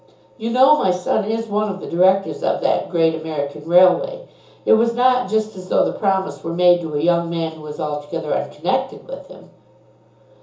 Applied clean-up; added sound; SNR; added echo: none; none; none; reverberation time 0.6 s.